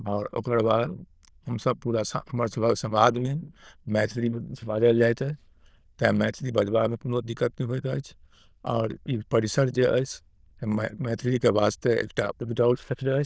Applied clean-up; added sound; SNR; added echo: neural diffusion model UNIVERSE++.